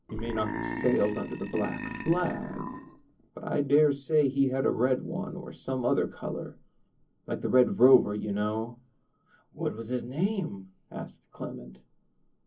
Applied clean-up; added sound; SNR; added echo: none; Burping, eructation; 8 dB; reverberation time 0.3 s.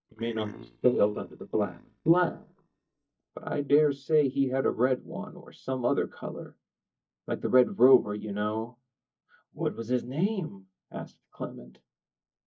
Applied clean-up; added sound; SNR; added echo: neural mask model DeepFilterNet 3.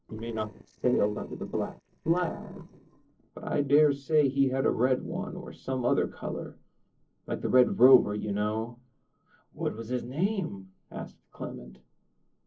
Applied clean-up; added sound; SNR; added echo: neural separator model SepFormer DNS4.